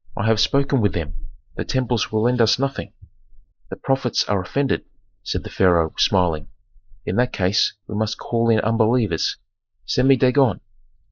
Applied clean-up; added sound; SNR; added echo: neural mask model Resemble Enhance denoiser.